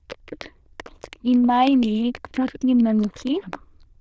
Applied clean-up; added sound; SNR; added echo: neural diffusion model UNIVERSE++.